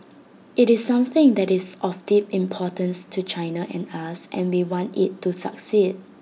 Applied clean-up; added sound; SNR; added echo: none; none; none; none.